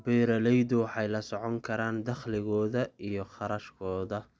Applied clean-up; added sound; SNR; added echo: none; none; none; none.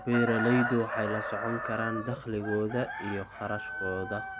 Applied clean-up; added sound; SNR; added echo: none; Chicken, rooster; 5 dB; none.